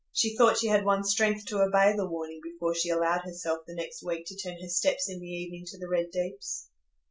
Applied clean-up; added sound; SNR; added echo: none; none; none; none.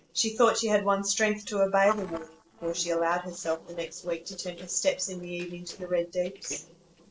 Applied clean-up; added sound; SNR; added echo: neural separator model SepFormer DNS4.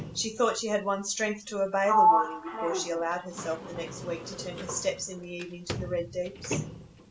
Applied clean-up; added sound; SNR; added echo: none; Sliding door; 0 dB; none.